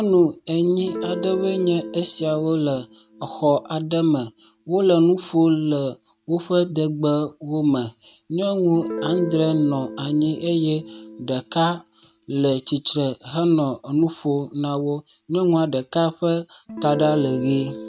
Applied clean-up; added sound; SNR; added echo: neural mask model RNNoise.